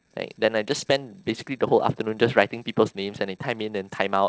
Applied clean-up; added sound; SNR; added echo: neural separator model SepFormer DNS4.